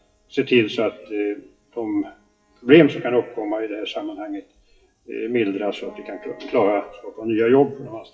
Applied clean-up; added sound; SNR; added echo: classical method WPE with log-MMSE.